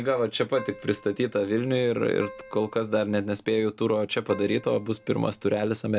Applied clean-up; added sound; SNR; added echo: none; Keyboard (musical); 19 dB; none.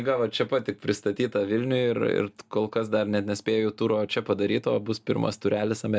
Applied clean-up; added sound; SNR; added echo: none; none; none; none.